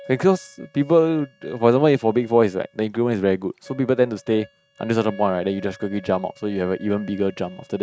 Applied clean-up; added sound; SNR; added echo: neural mask model RNNoise.